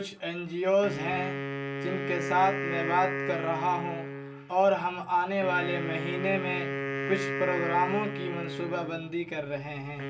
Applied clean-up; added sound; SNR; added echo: none; Wind instrument, woodwind instrument; 5 dB; reverberation time 0.2 s.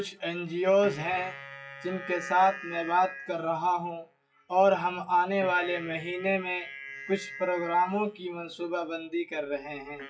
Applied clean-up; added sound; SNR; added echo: classical method WPE with log-MMSE.